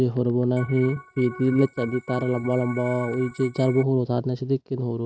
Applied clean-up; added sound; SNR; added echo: neural mask model RNNoise.